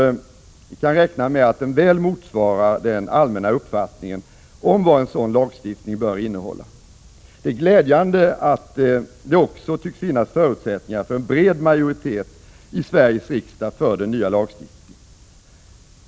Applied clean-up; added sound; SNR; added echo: none; none; none; none.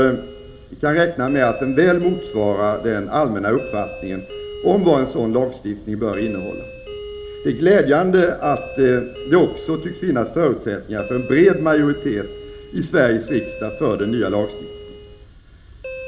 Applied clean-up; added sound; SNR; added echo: none; Doorbell; 15 dB; reverberation time 1.5 s.